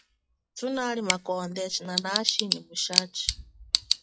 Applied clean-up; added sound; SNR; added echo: classical method log-MMSE.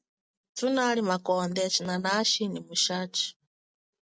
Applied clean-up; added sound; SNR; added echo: none; none; none; none.